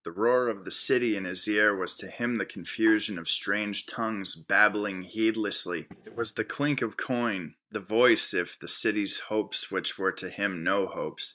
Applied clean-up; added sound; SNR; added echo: neural mask model DeepFilterNet 3.